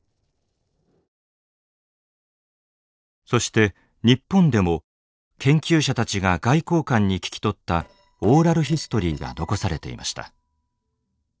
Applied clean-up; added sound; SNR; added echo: neural separator model SepFormer DNS4.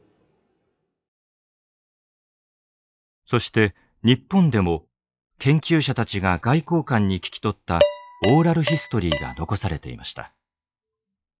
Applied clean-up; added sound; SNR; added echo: classical method log-MMSE.